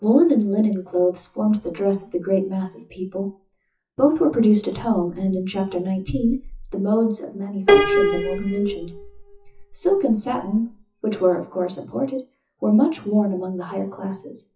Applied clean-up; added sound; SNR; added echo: classical method WPE with log-MMSE.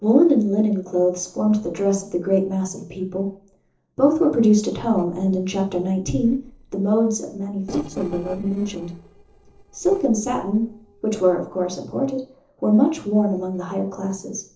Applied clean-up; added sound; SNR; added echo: neural separator model SepFormer DNS4.